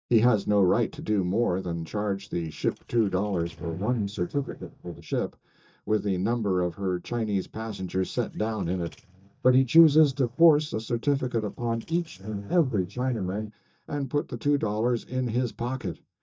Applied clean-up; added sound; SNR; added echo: neural mask model DeepFilterNet 3.